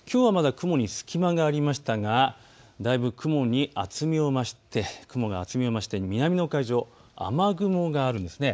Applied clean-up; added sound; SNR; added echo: none; none; none; none.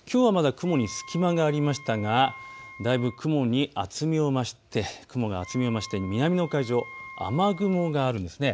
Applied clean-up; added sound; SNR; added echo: none; Wind instrument, woodwind instrument; 19 dB; none.